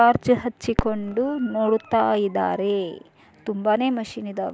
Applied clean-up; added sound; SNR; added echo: none; Fireworks; 12 dB; none.